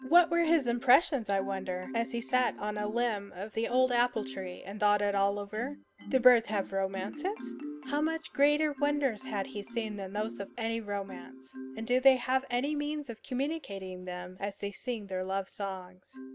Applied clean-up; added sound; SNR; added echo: none; Marimba, xylophone; 15 dB; none.